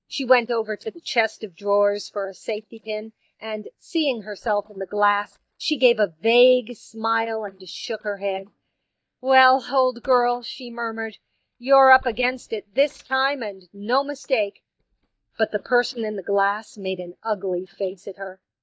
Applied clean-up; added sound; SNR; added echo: neural mask model DeepFilterNet 3.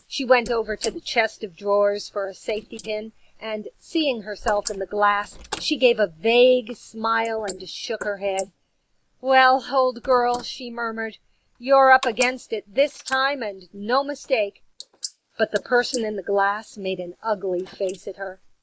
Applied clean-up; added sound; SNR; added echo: neural mask model Resemble Enhance denoiser.